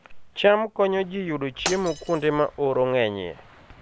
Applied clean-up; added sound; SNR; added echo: none; Shatter; 13 dB; none.